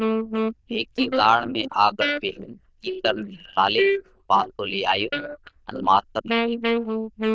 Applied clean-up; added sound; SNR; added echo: neural diffusion model UNIVERSE++.